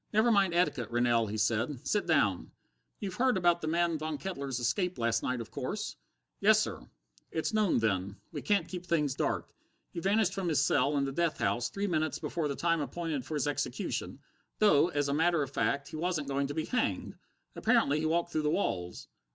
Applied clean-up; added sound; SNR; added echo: none; none; none; none.